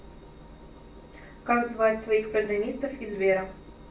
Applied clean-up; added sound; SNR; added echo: none; Engine; 19 dB; reverberation time 0.3 s.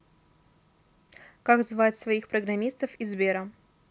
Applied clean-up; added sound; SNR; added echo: none; none; none; none.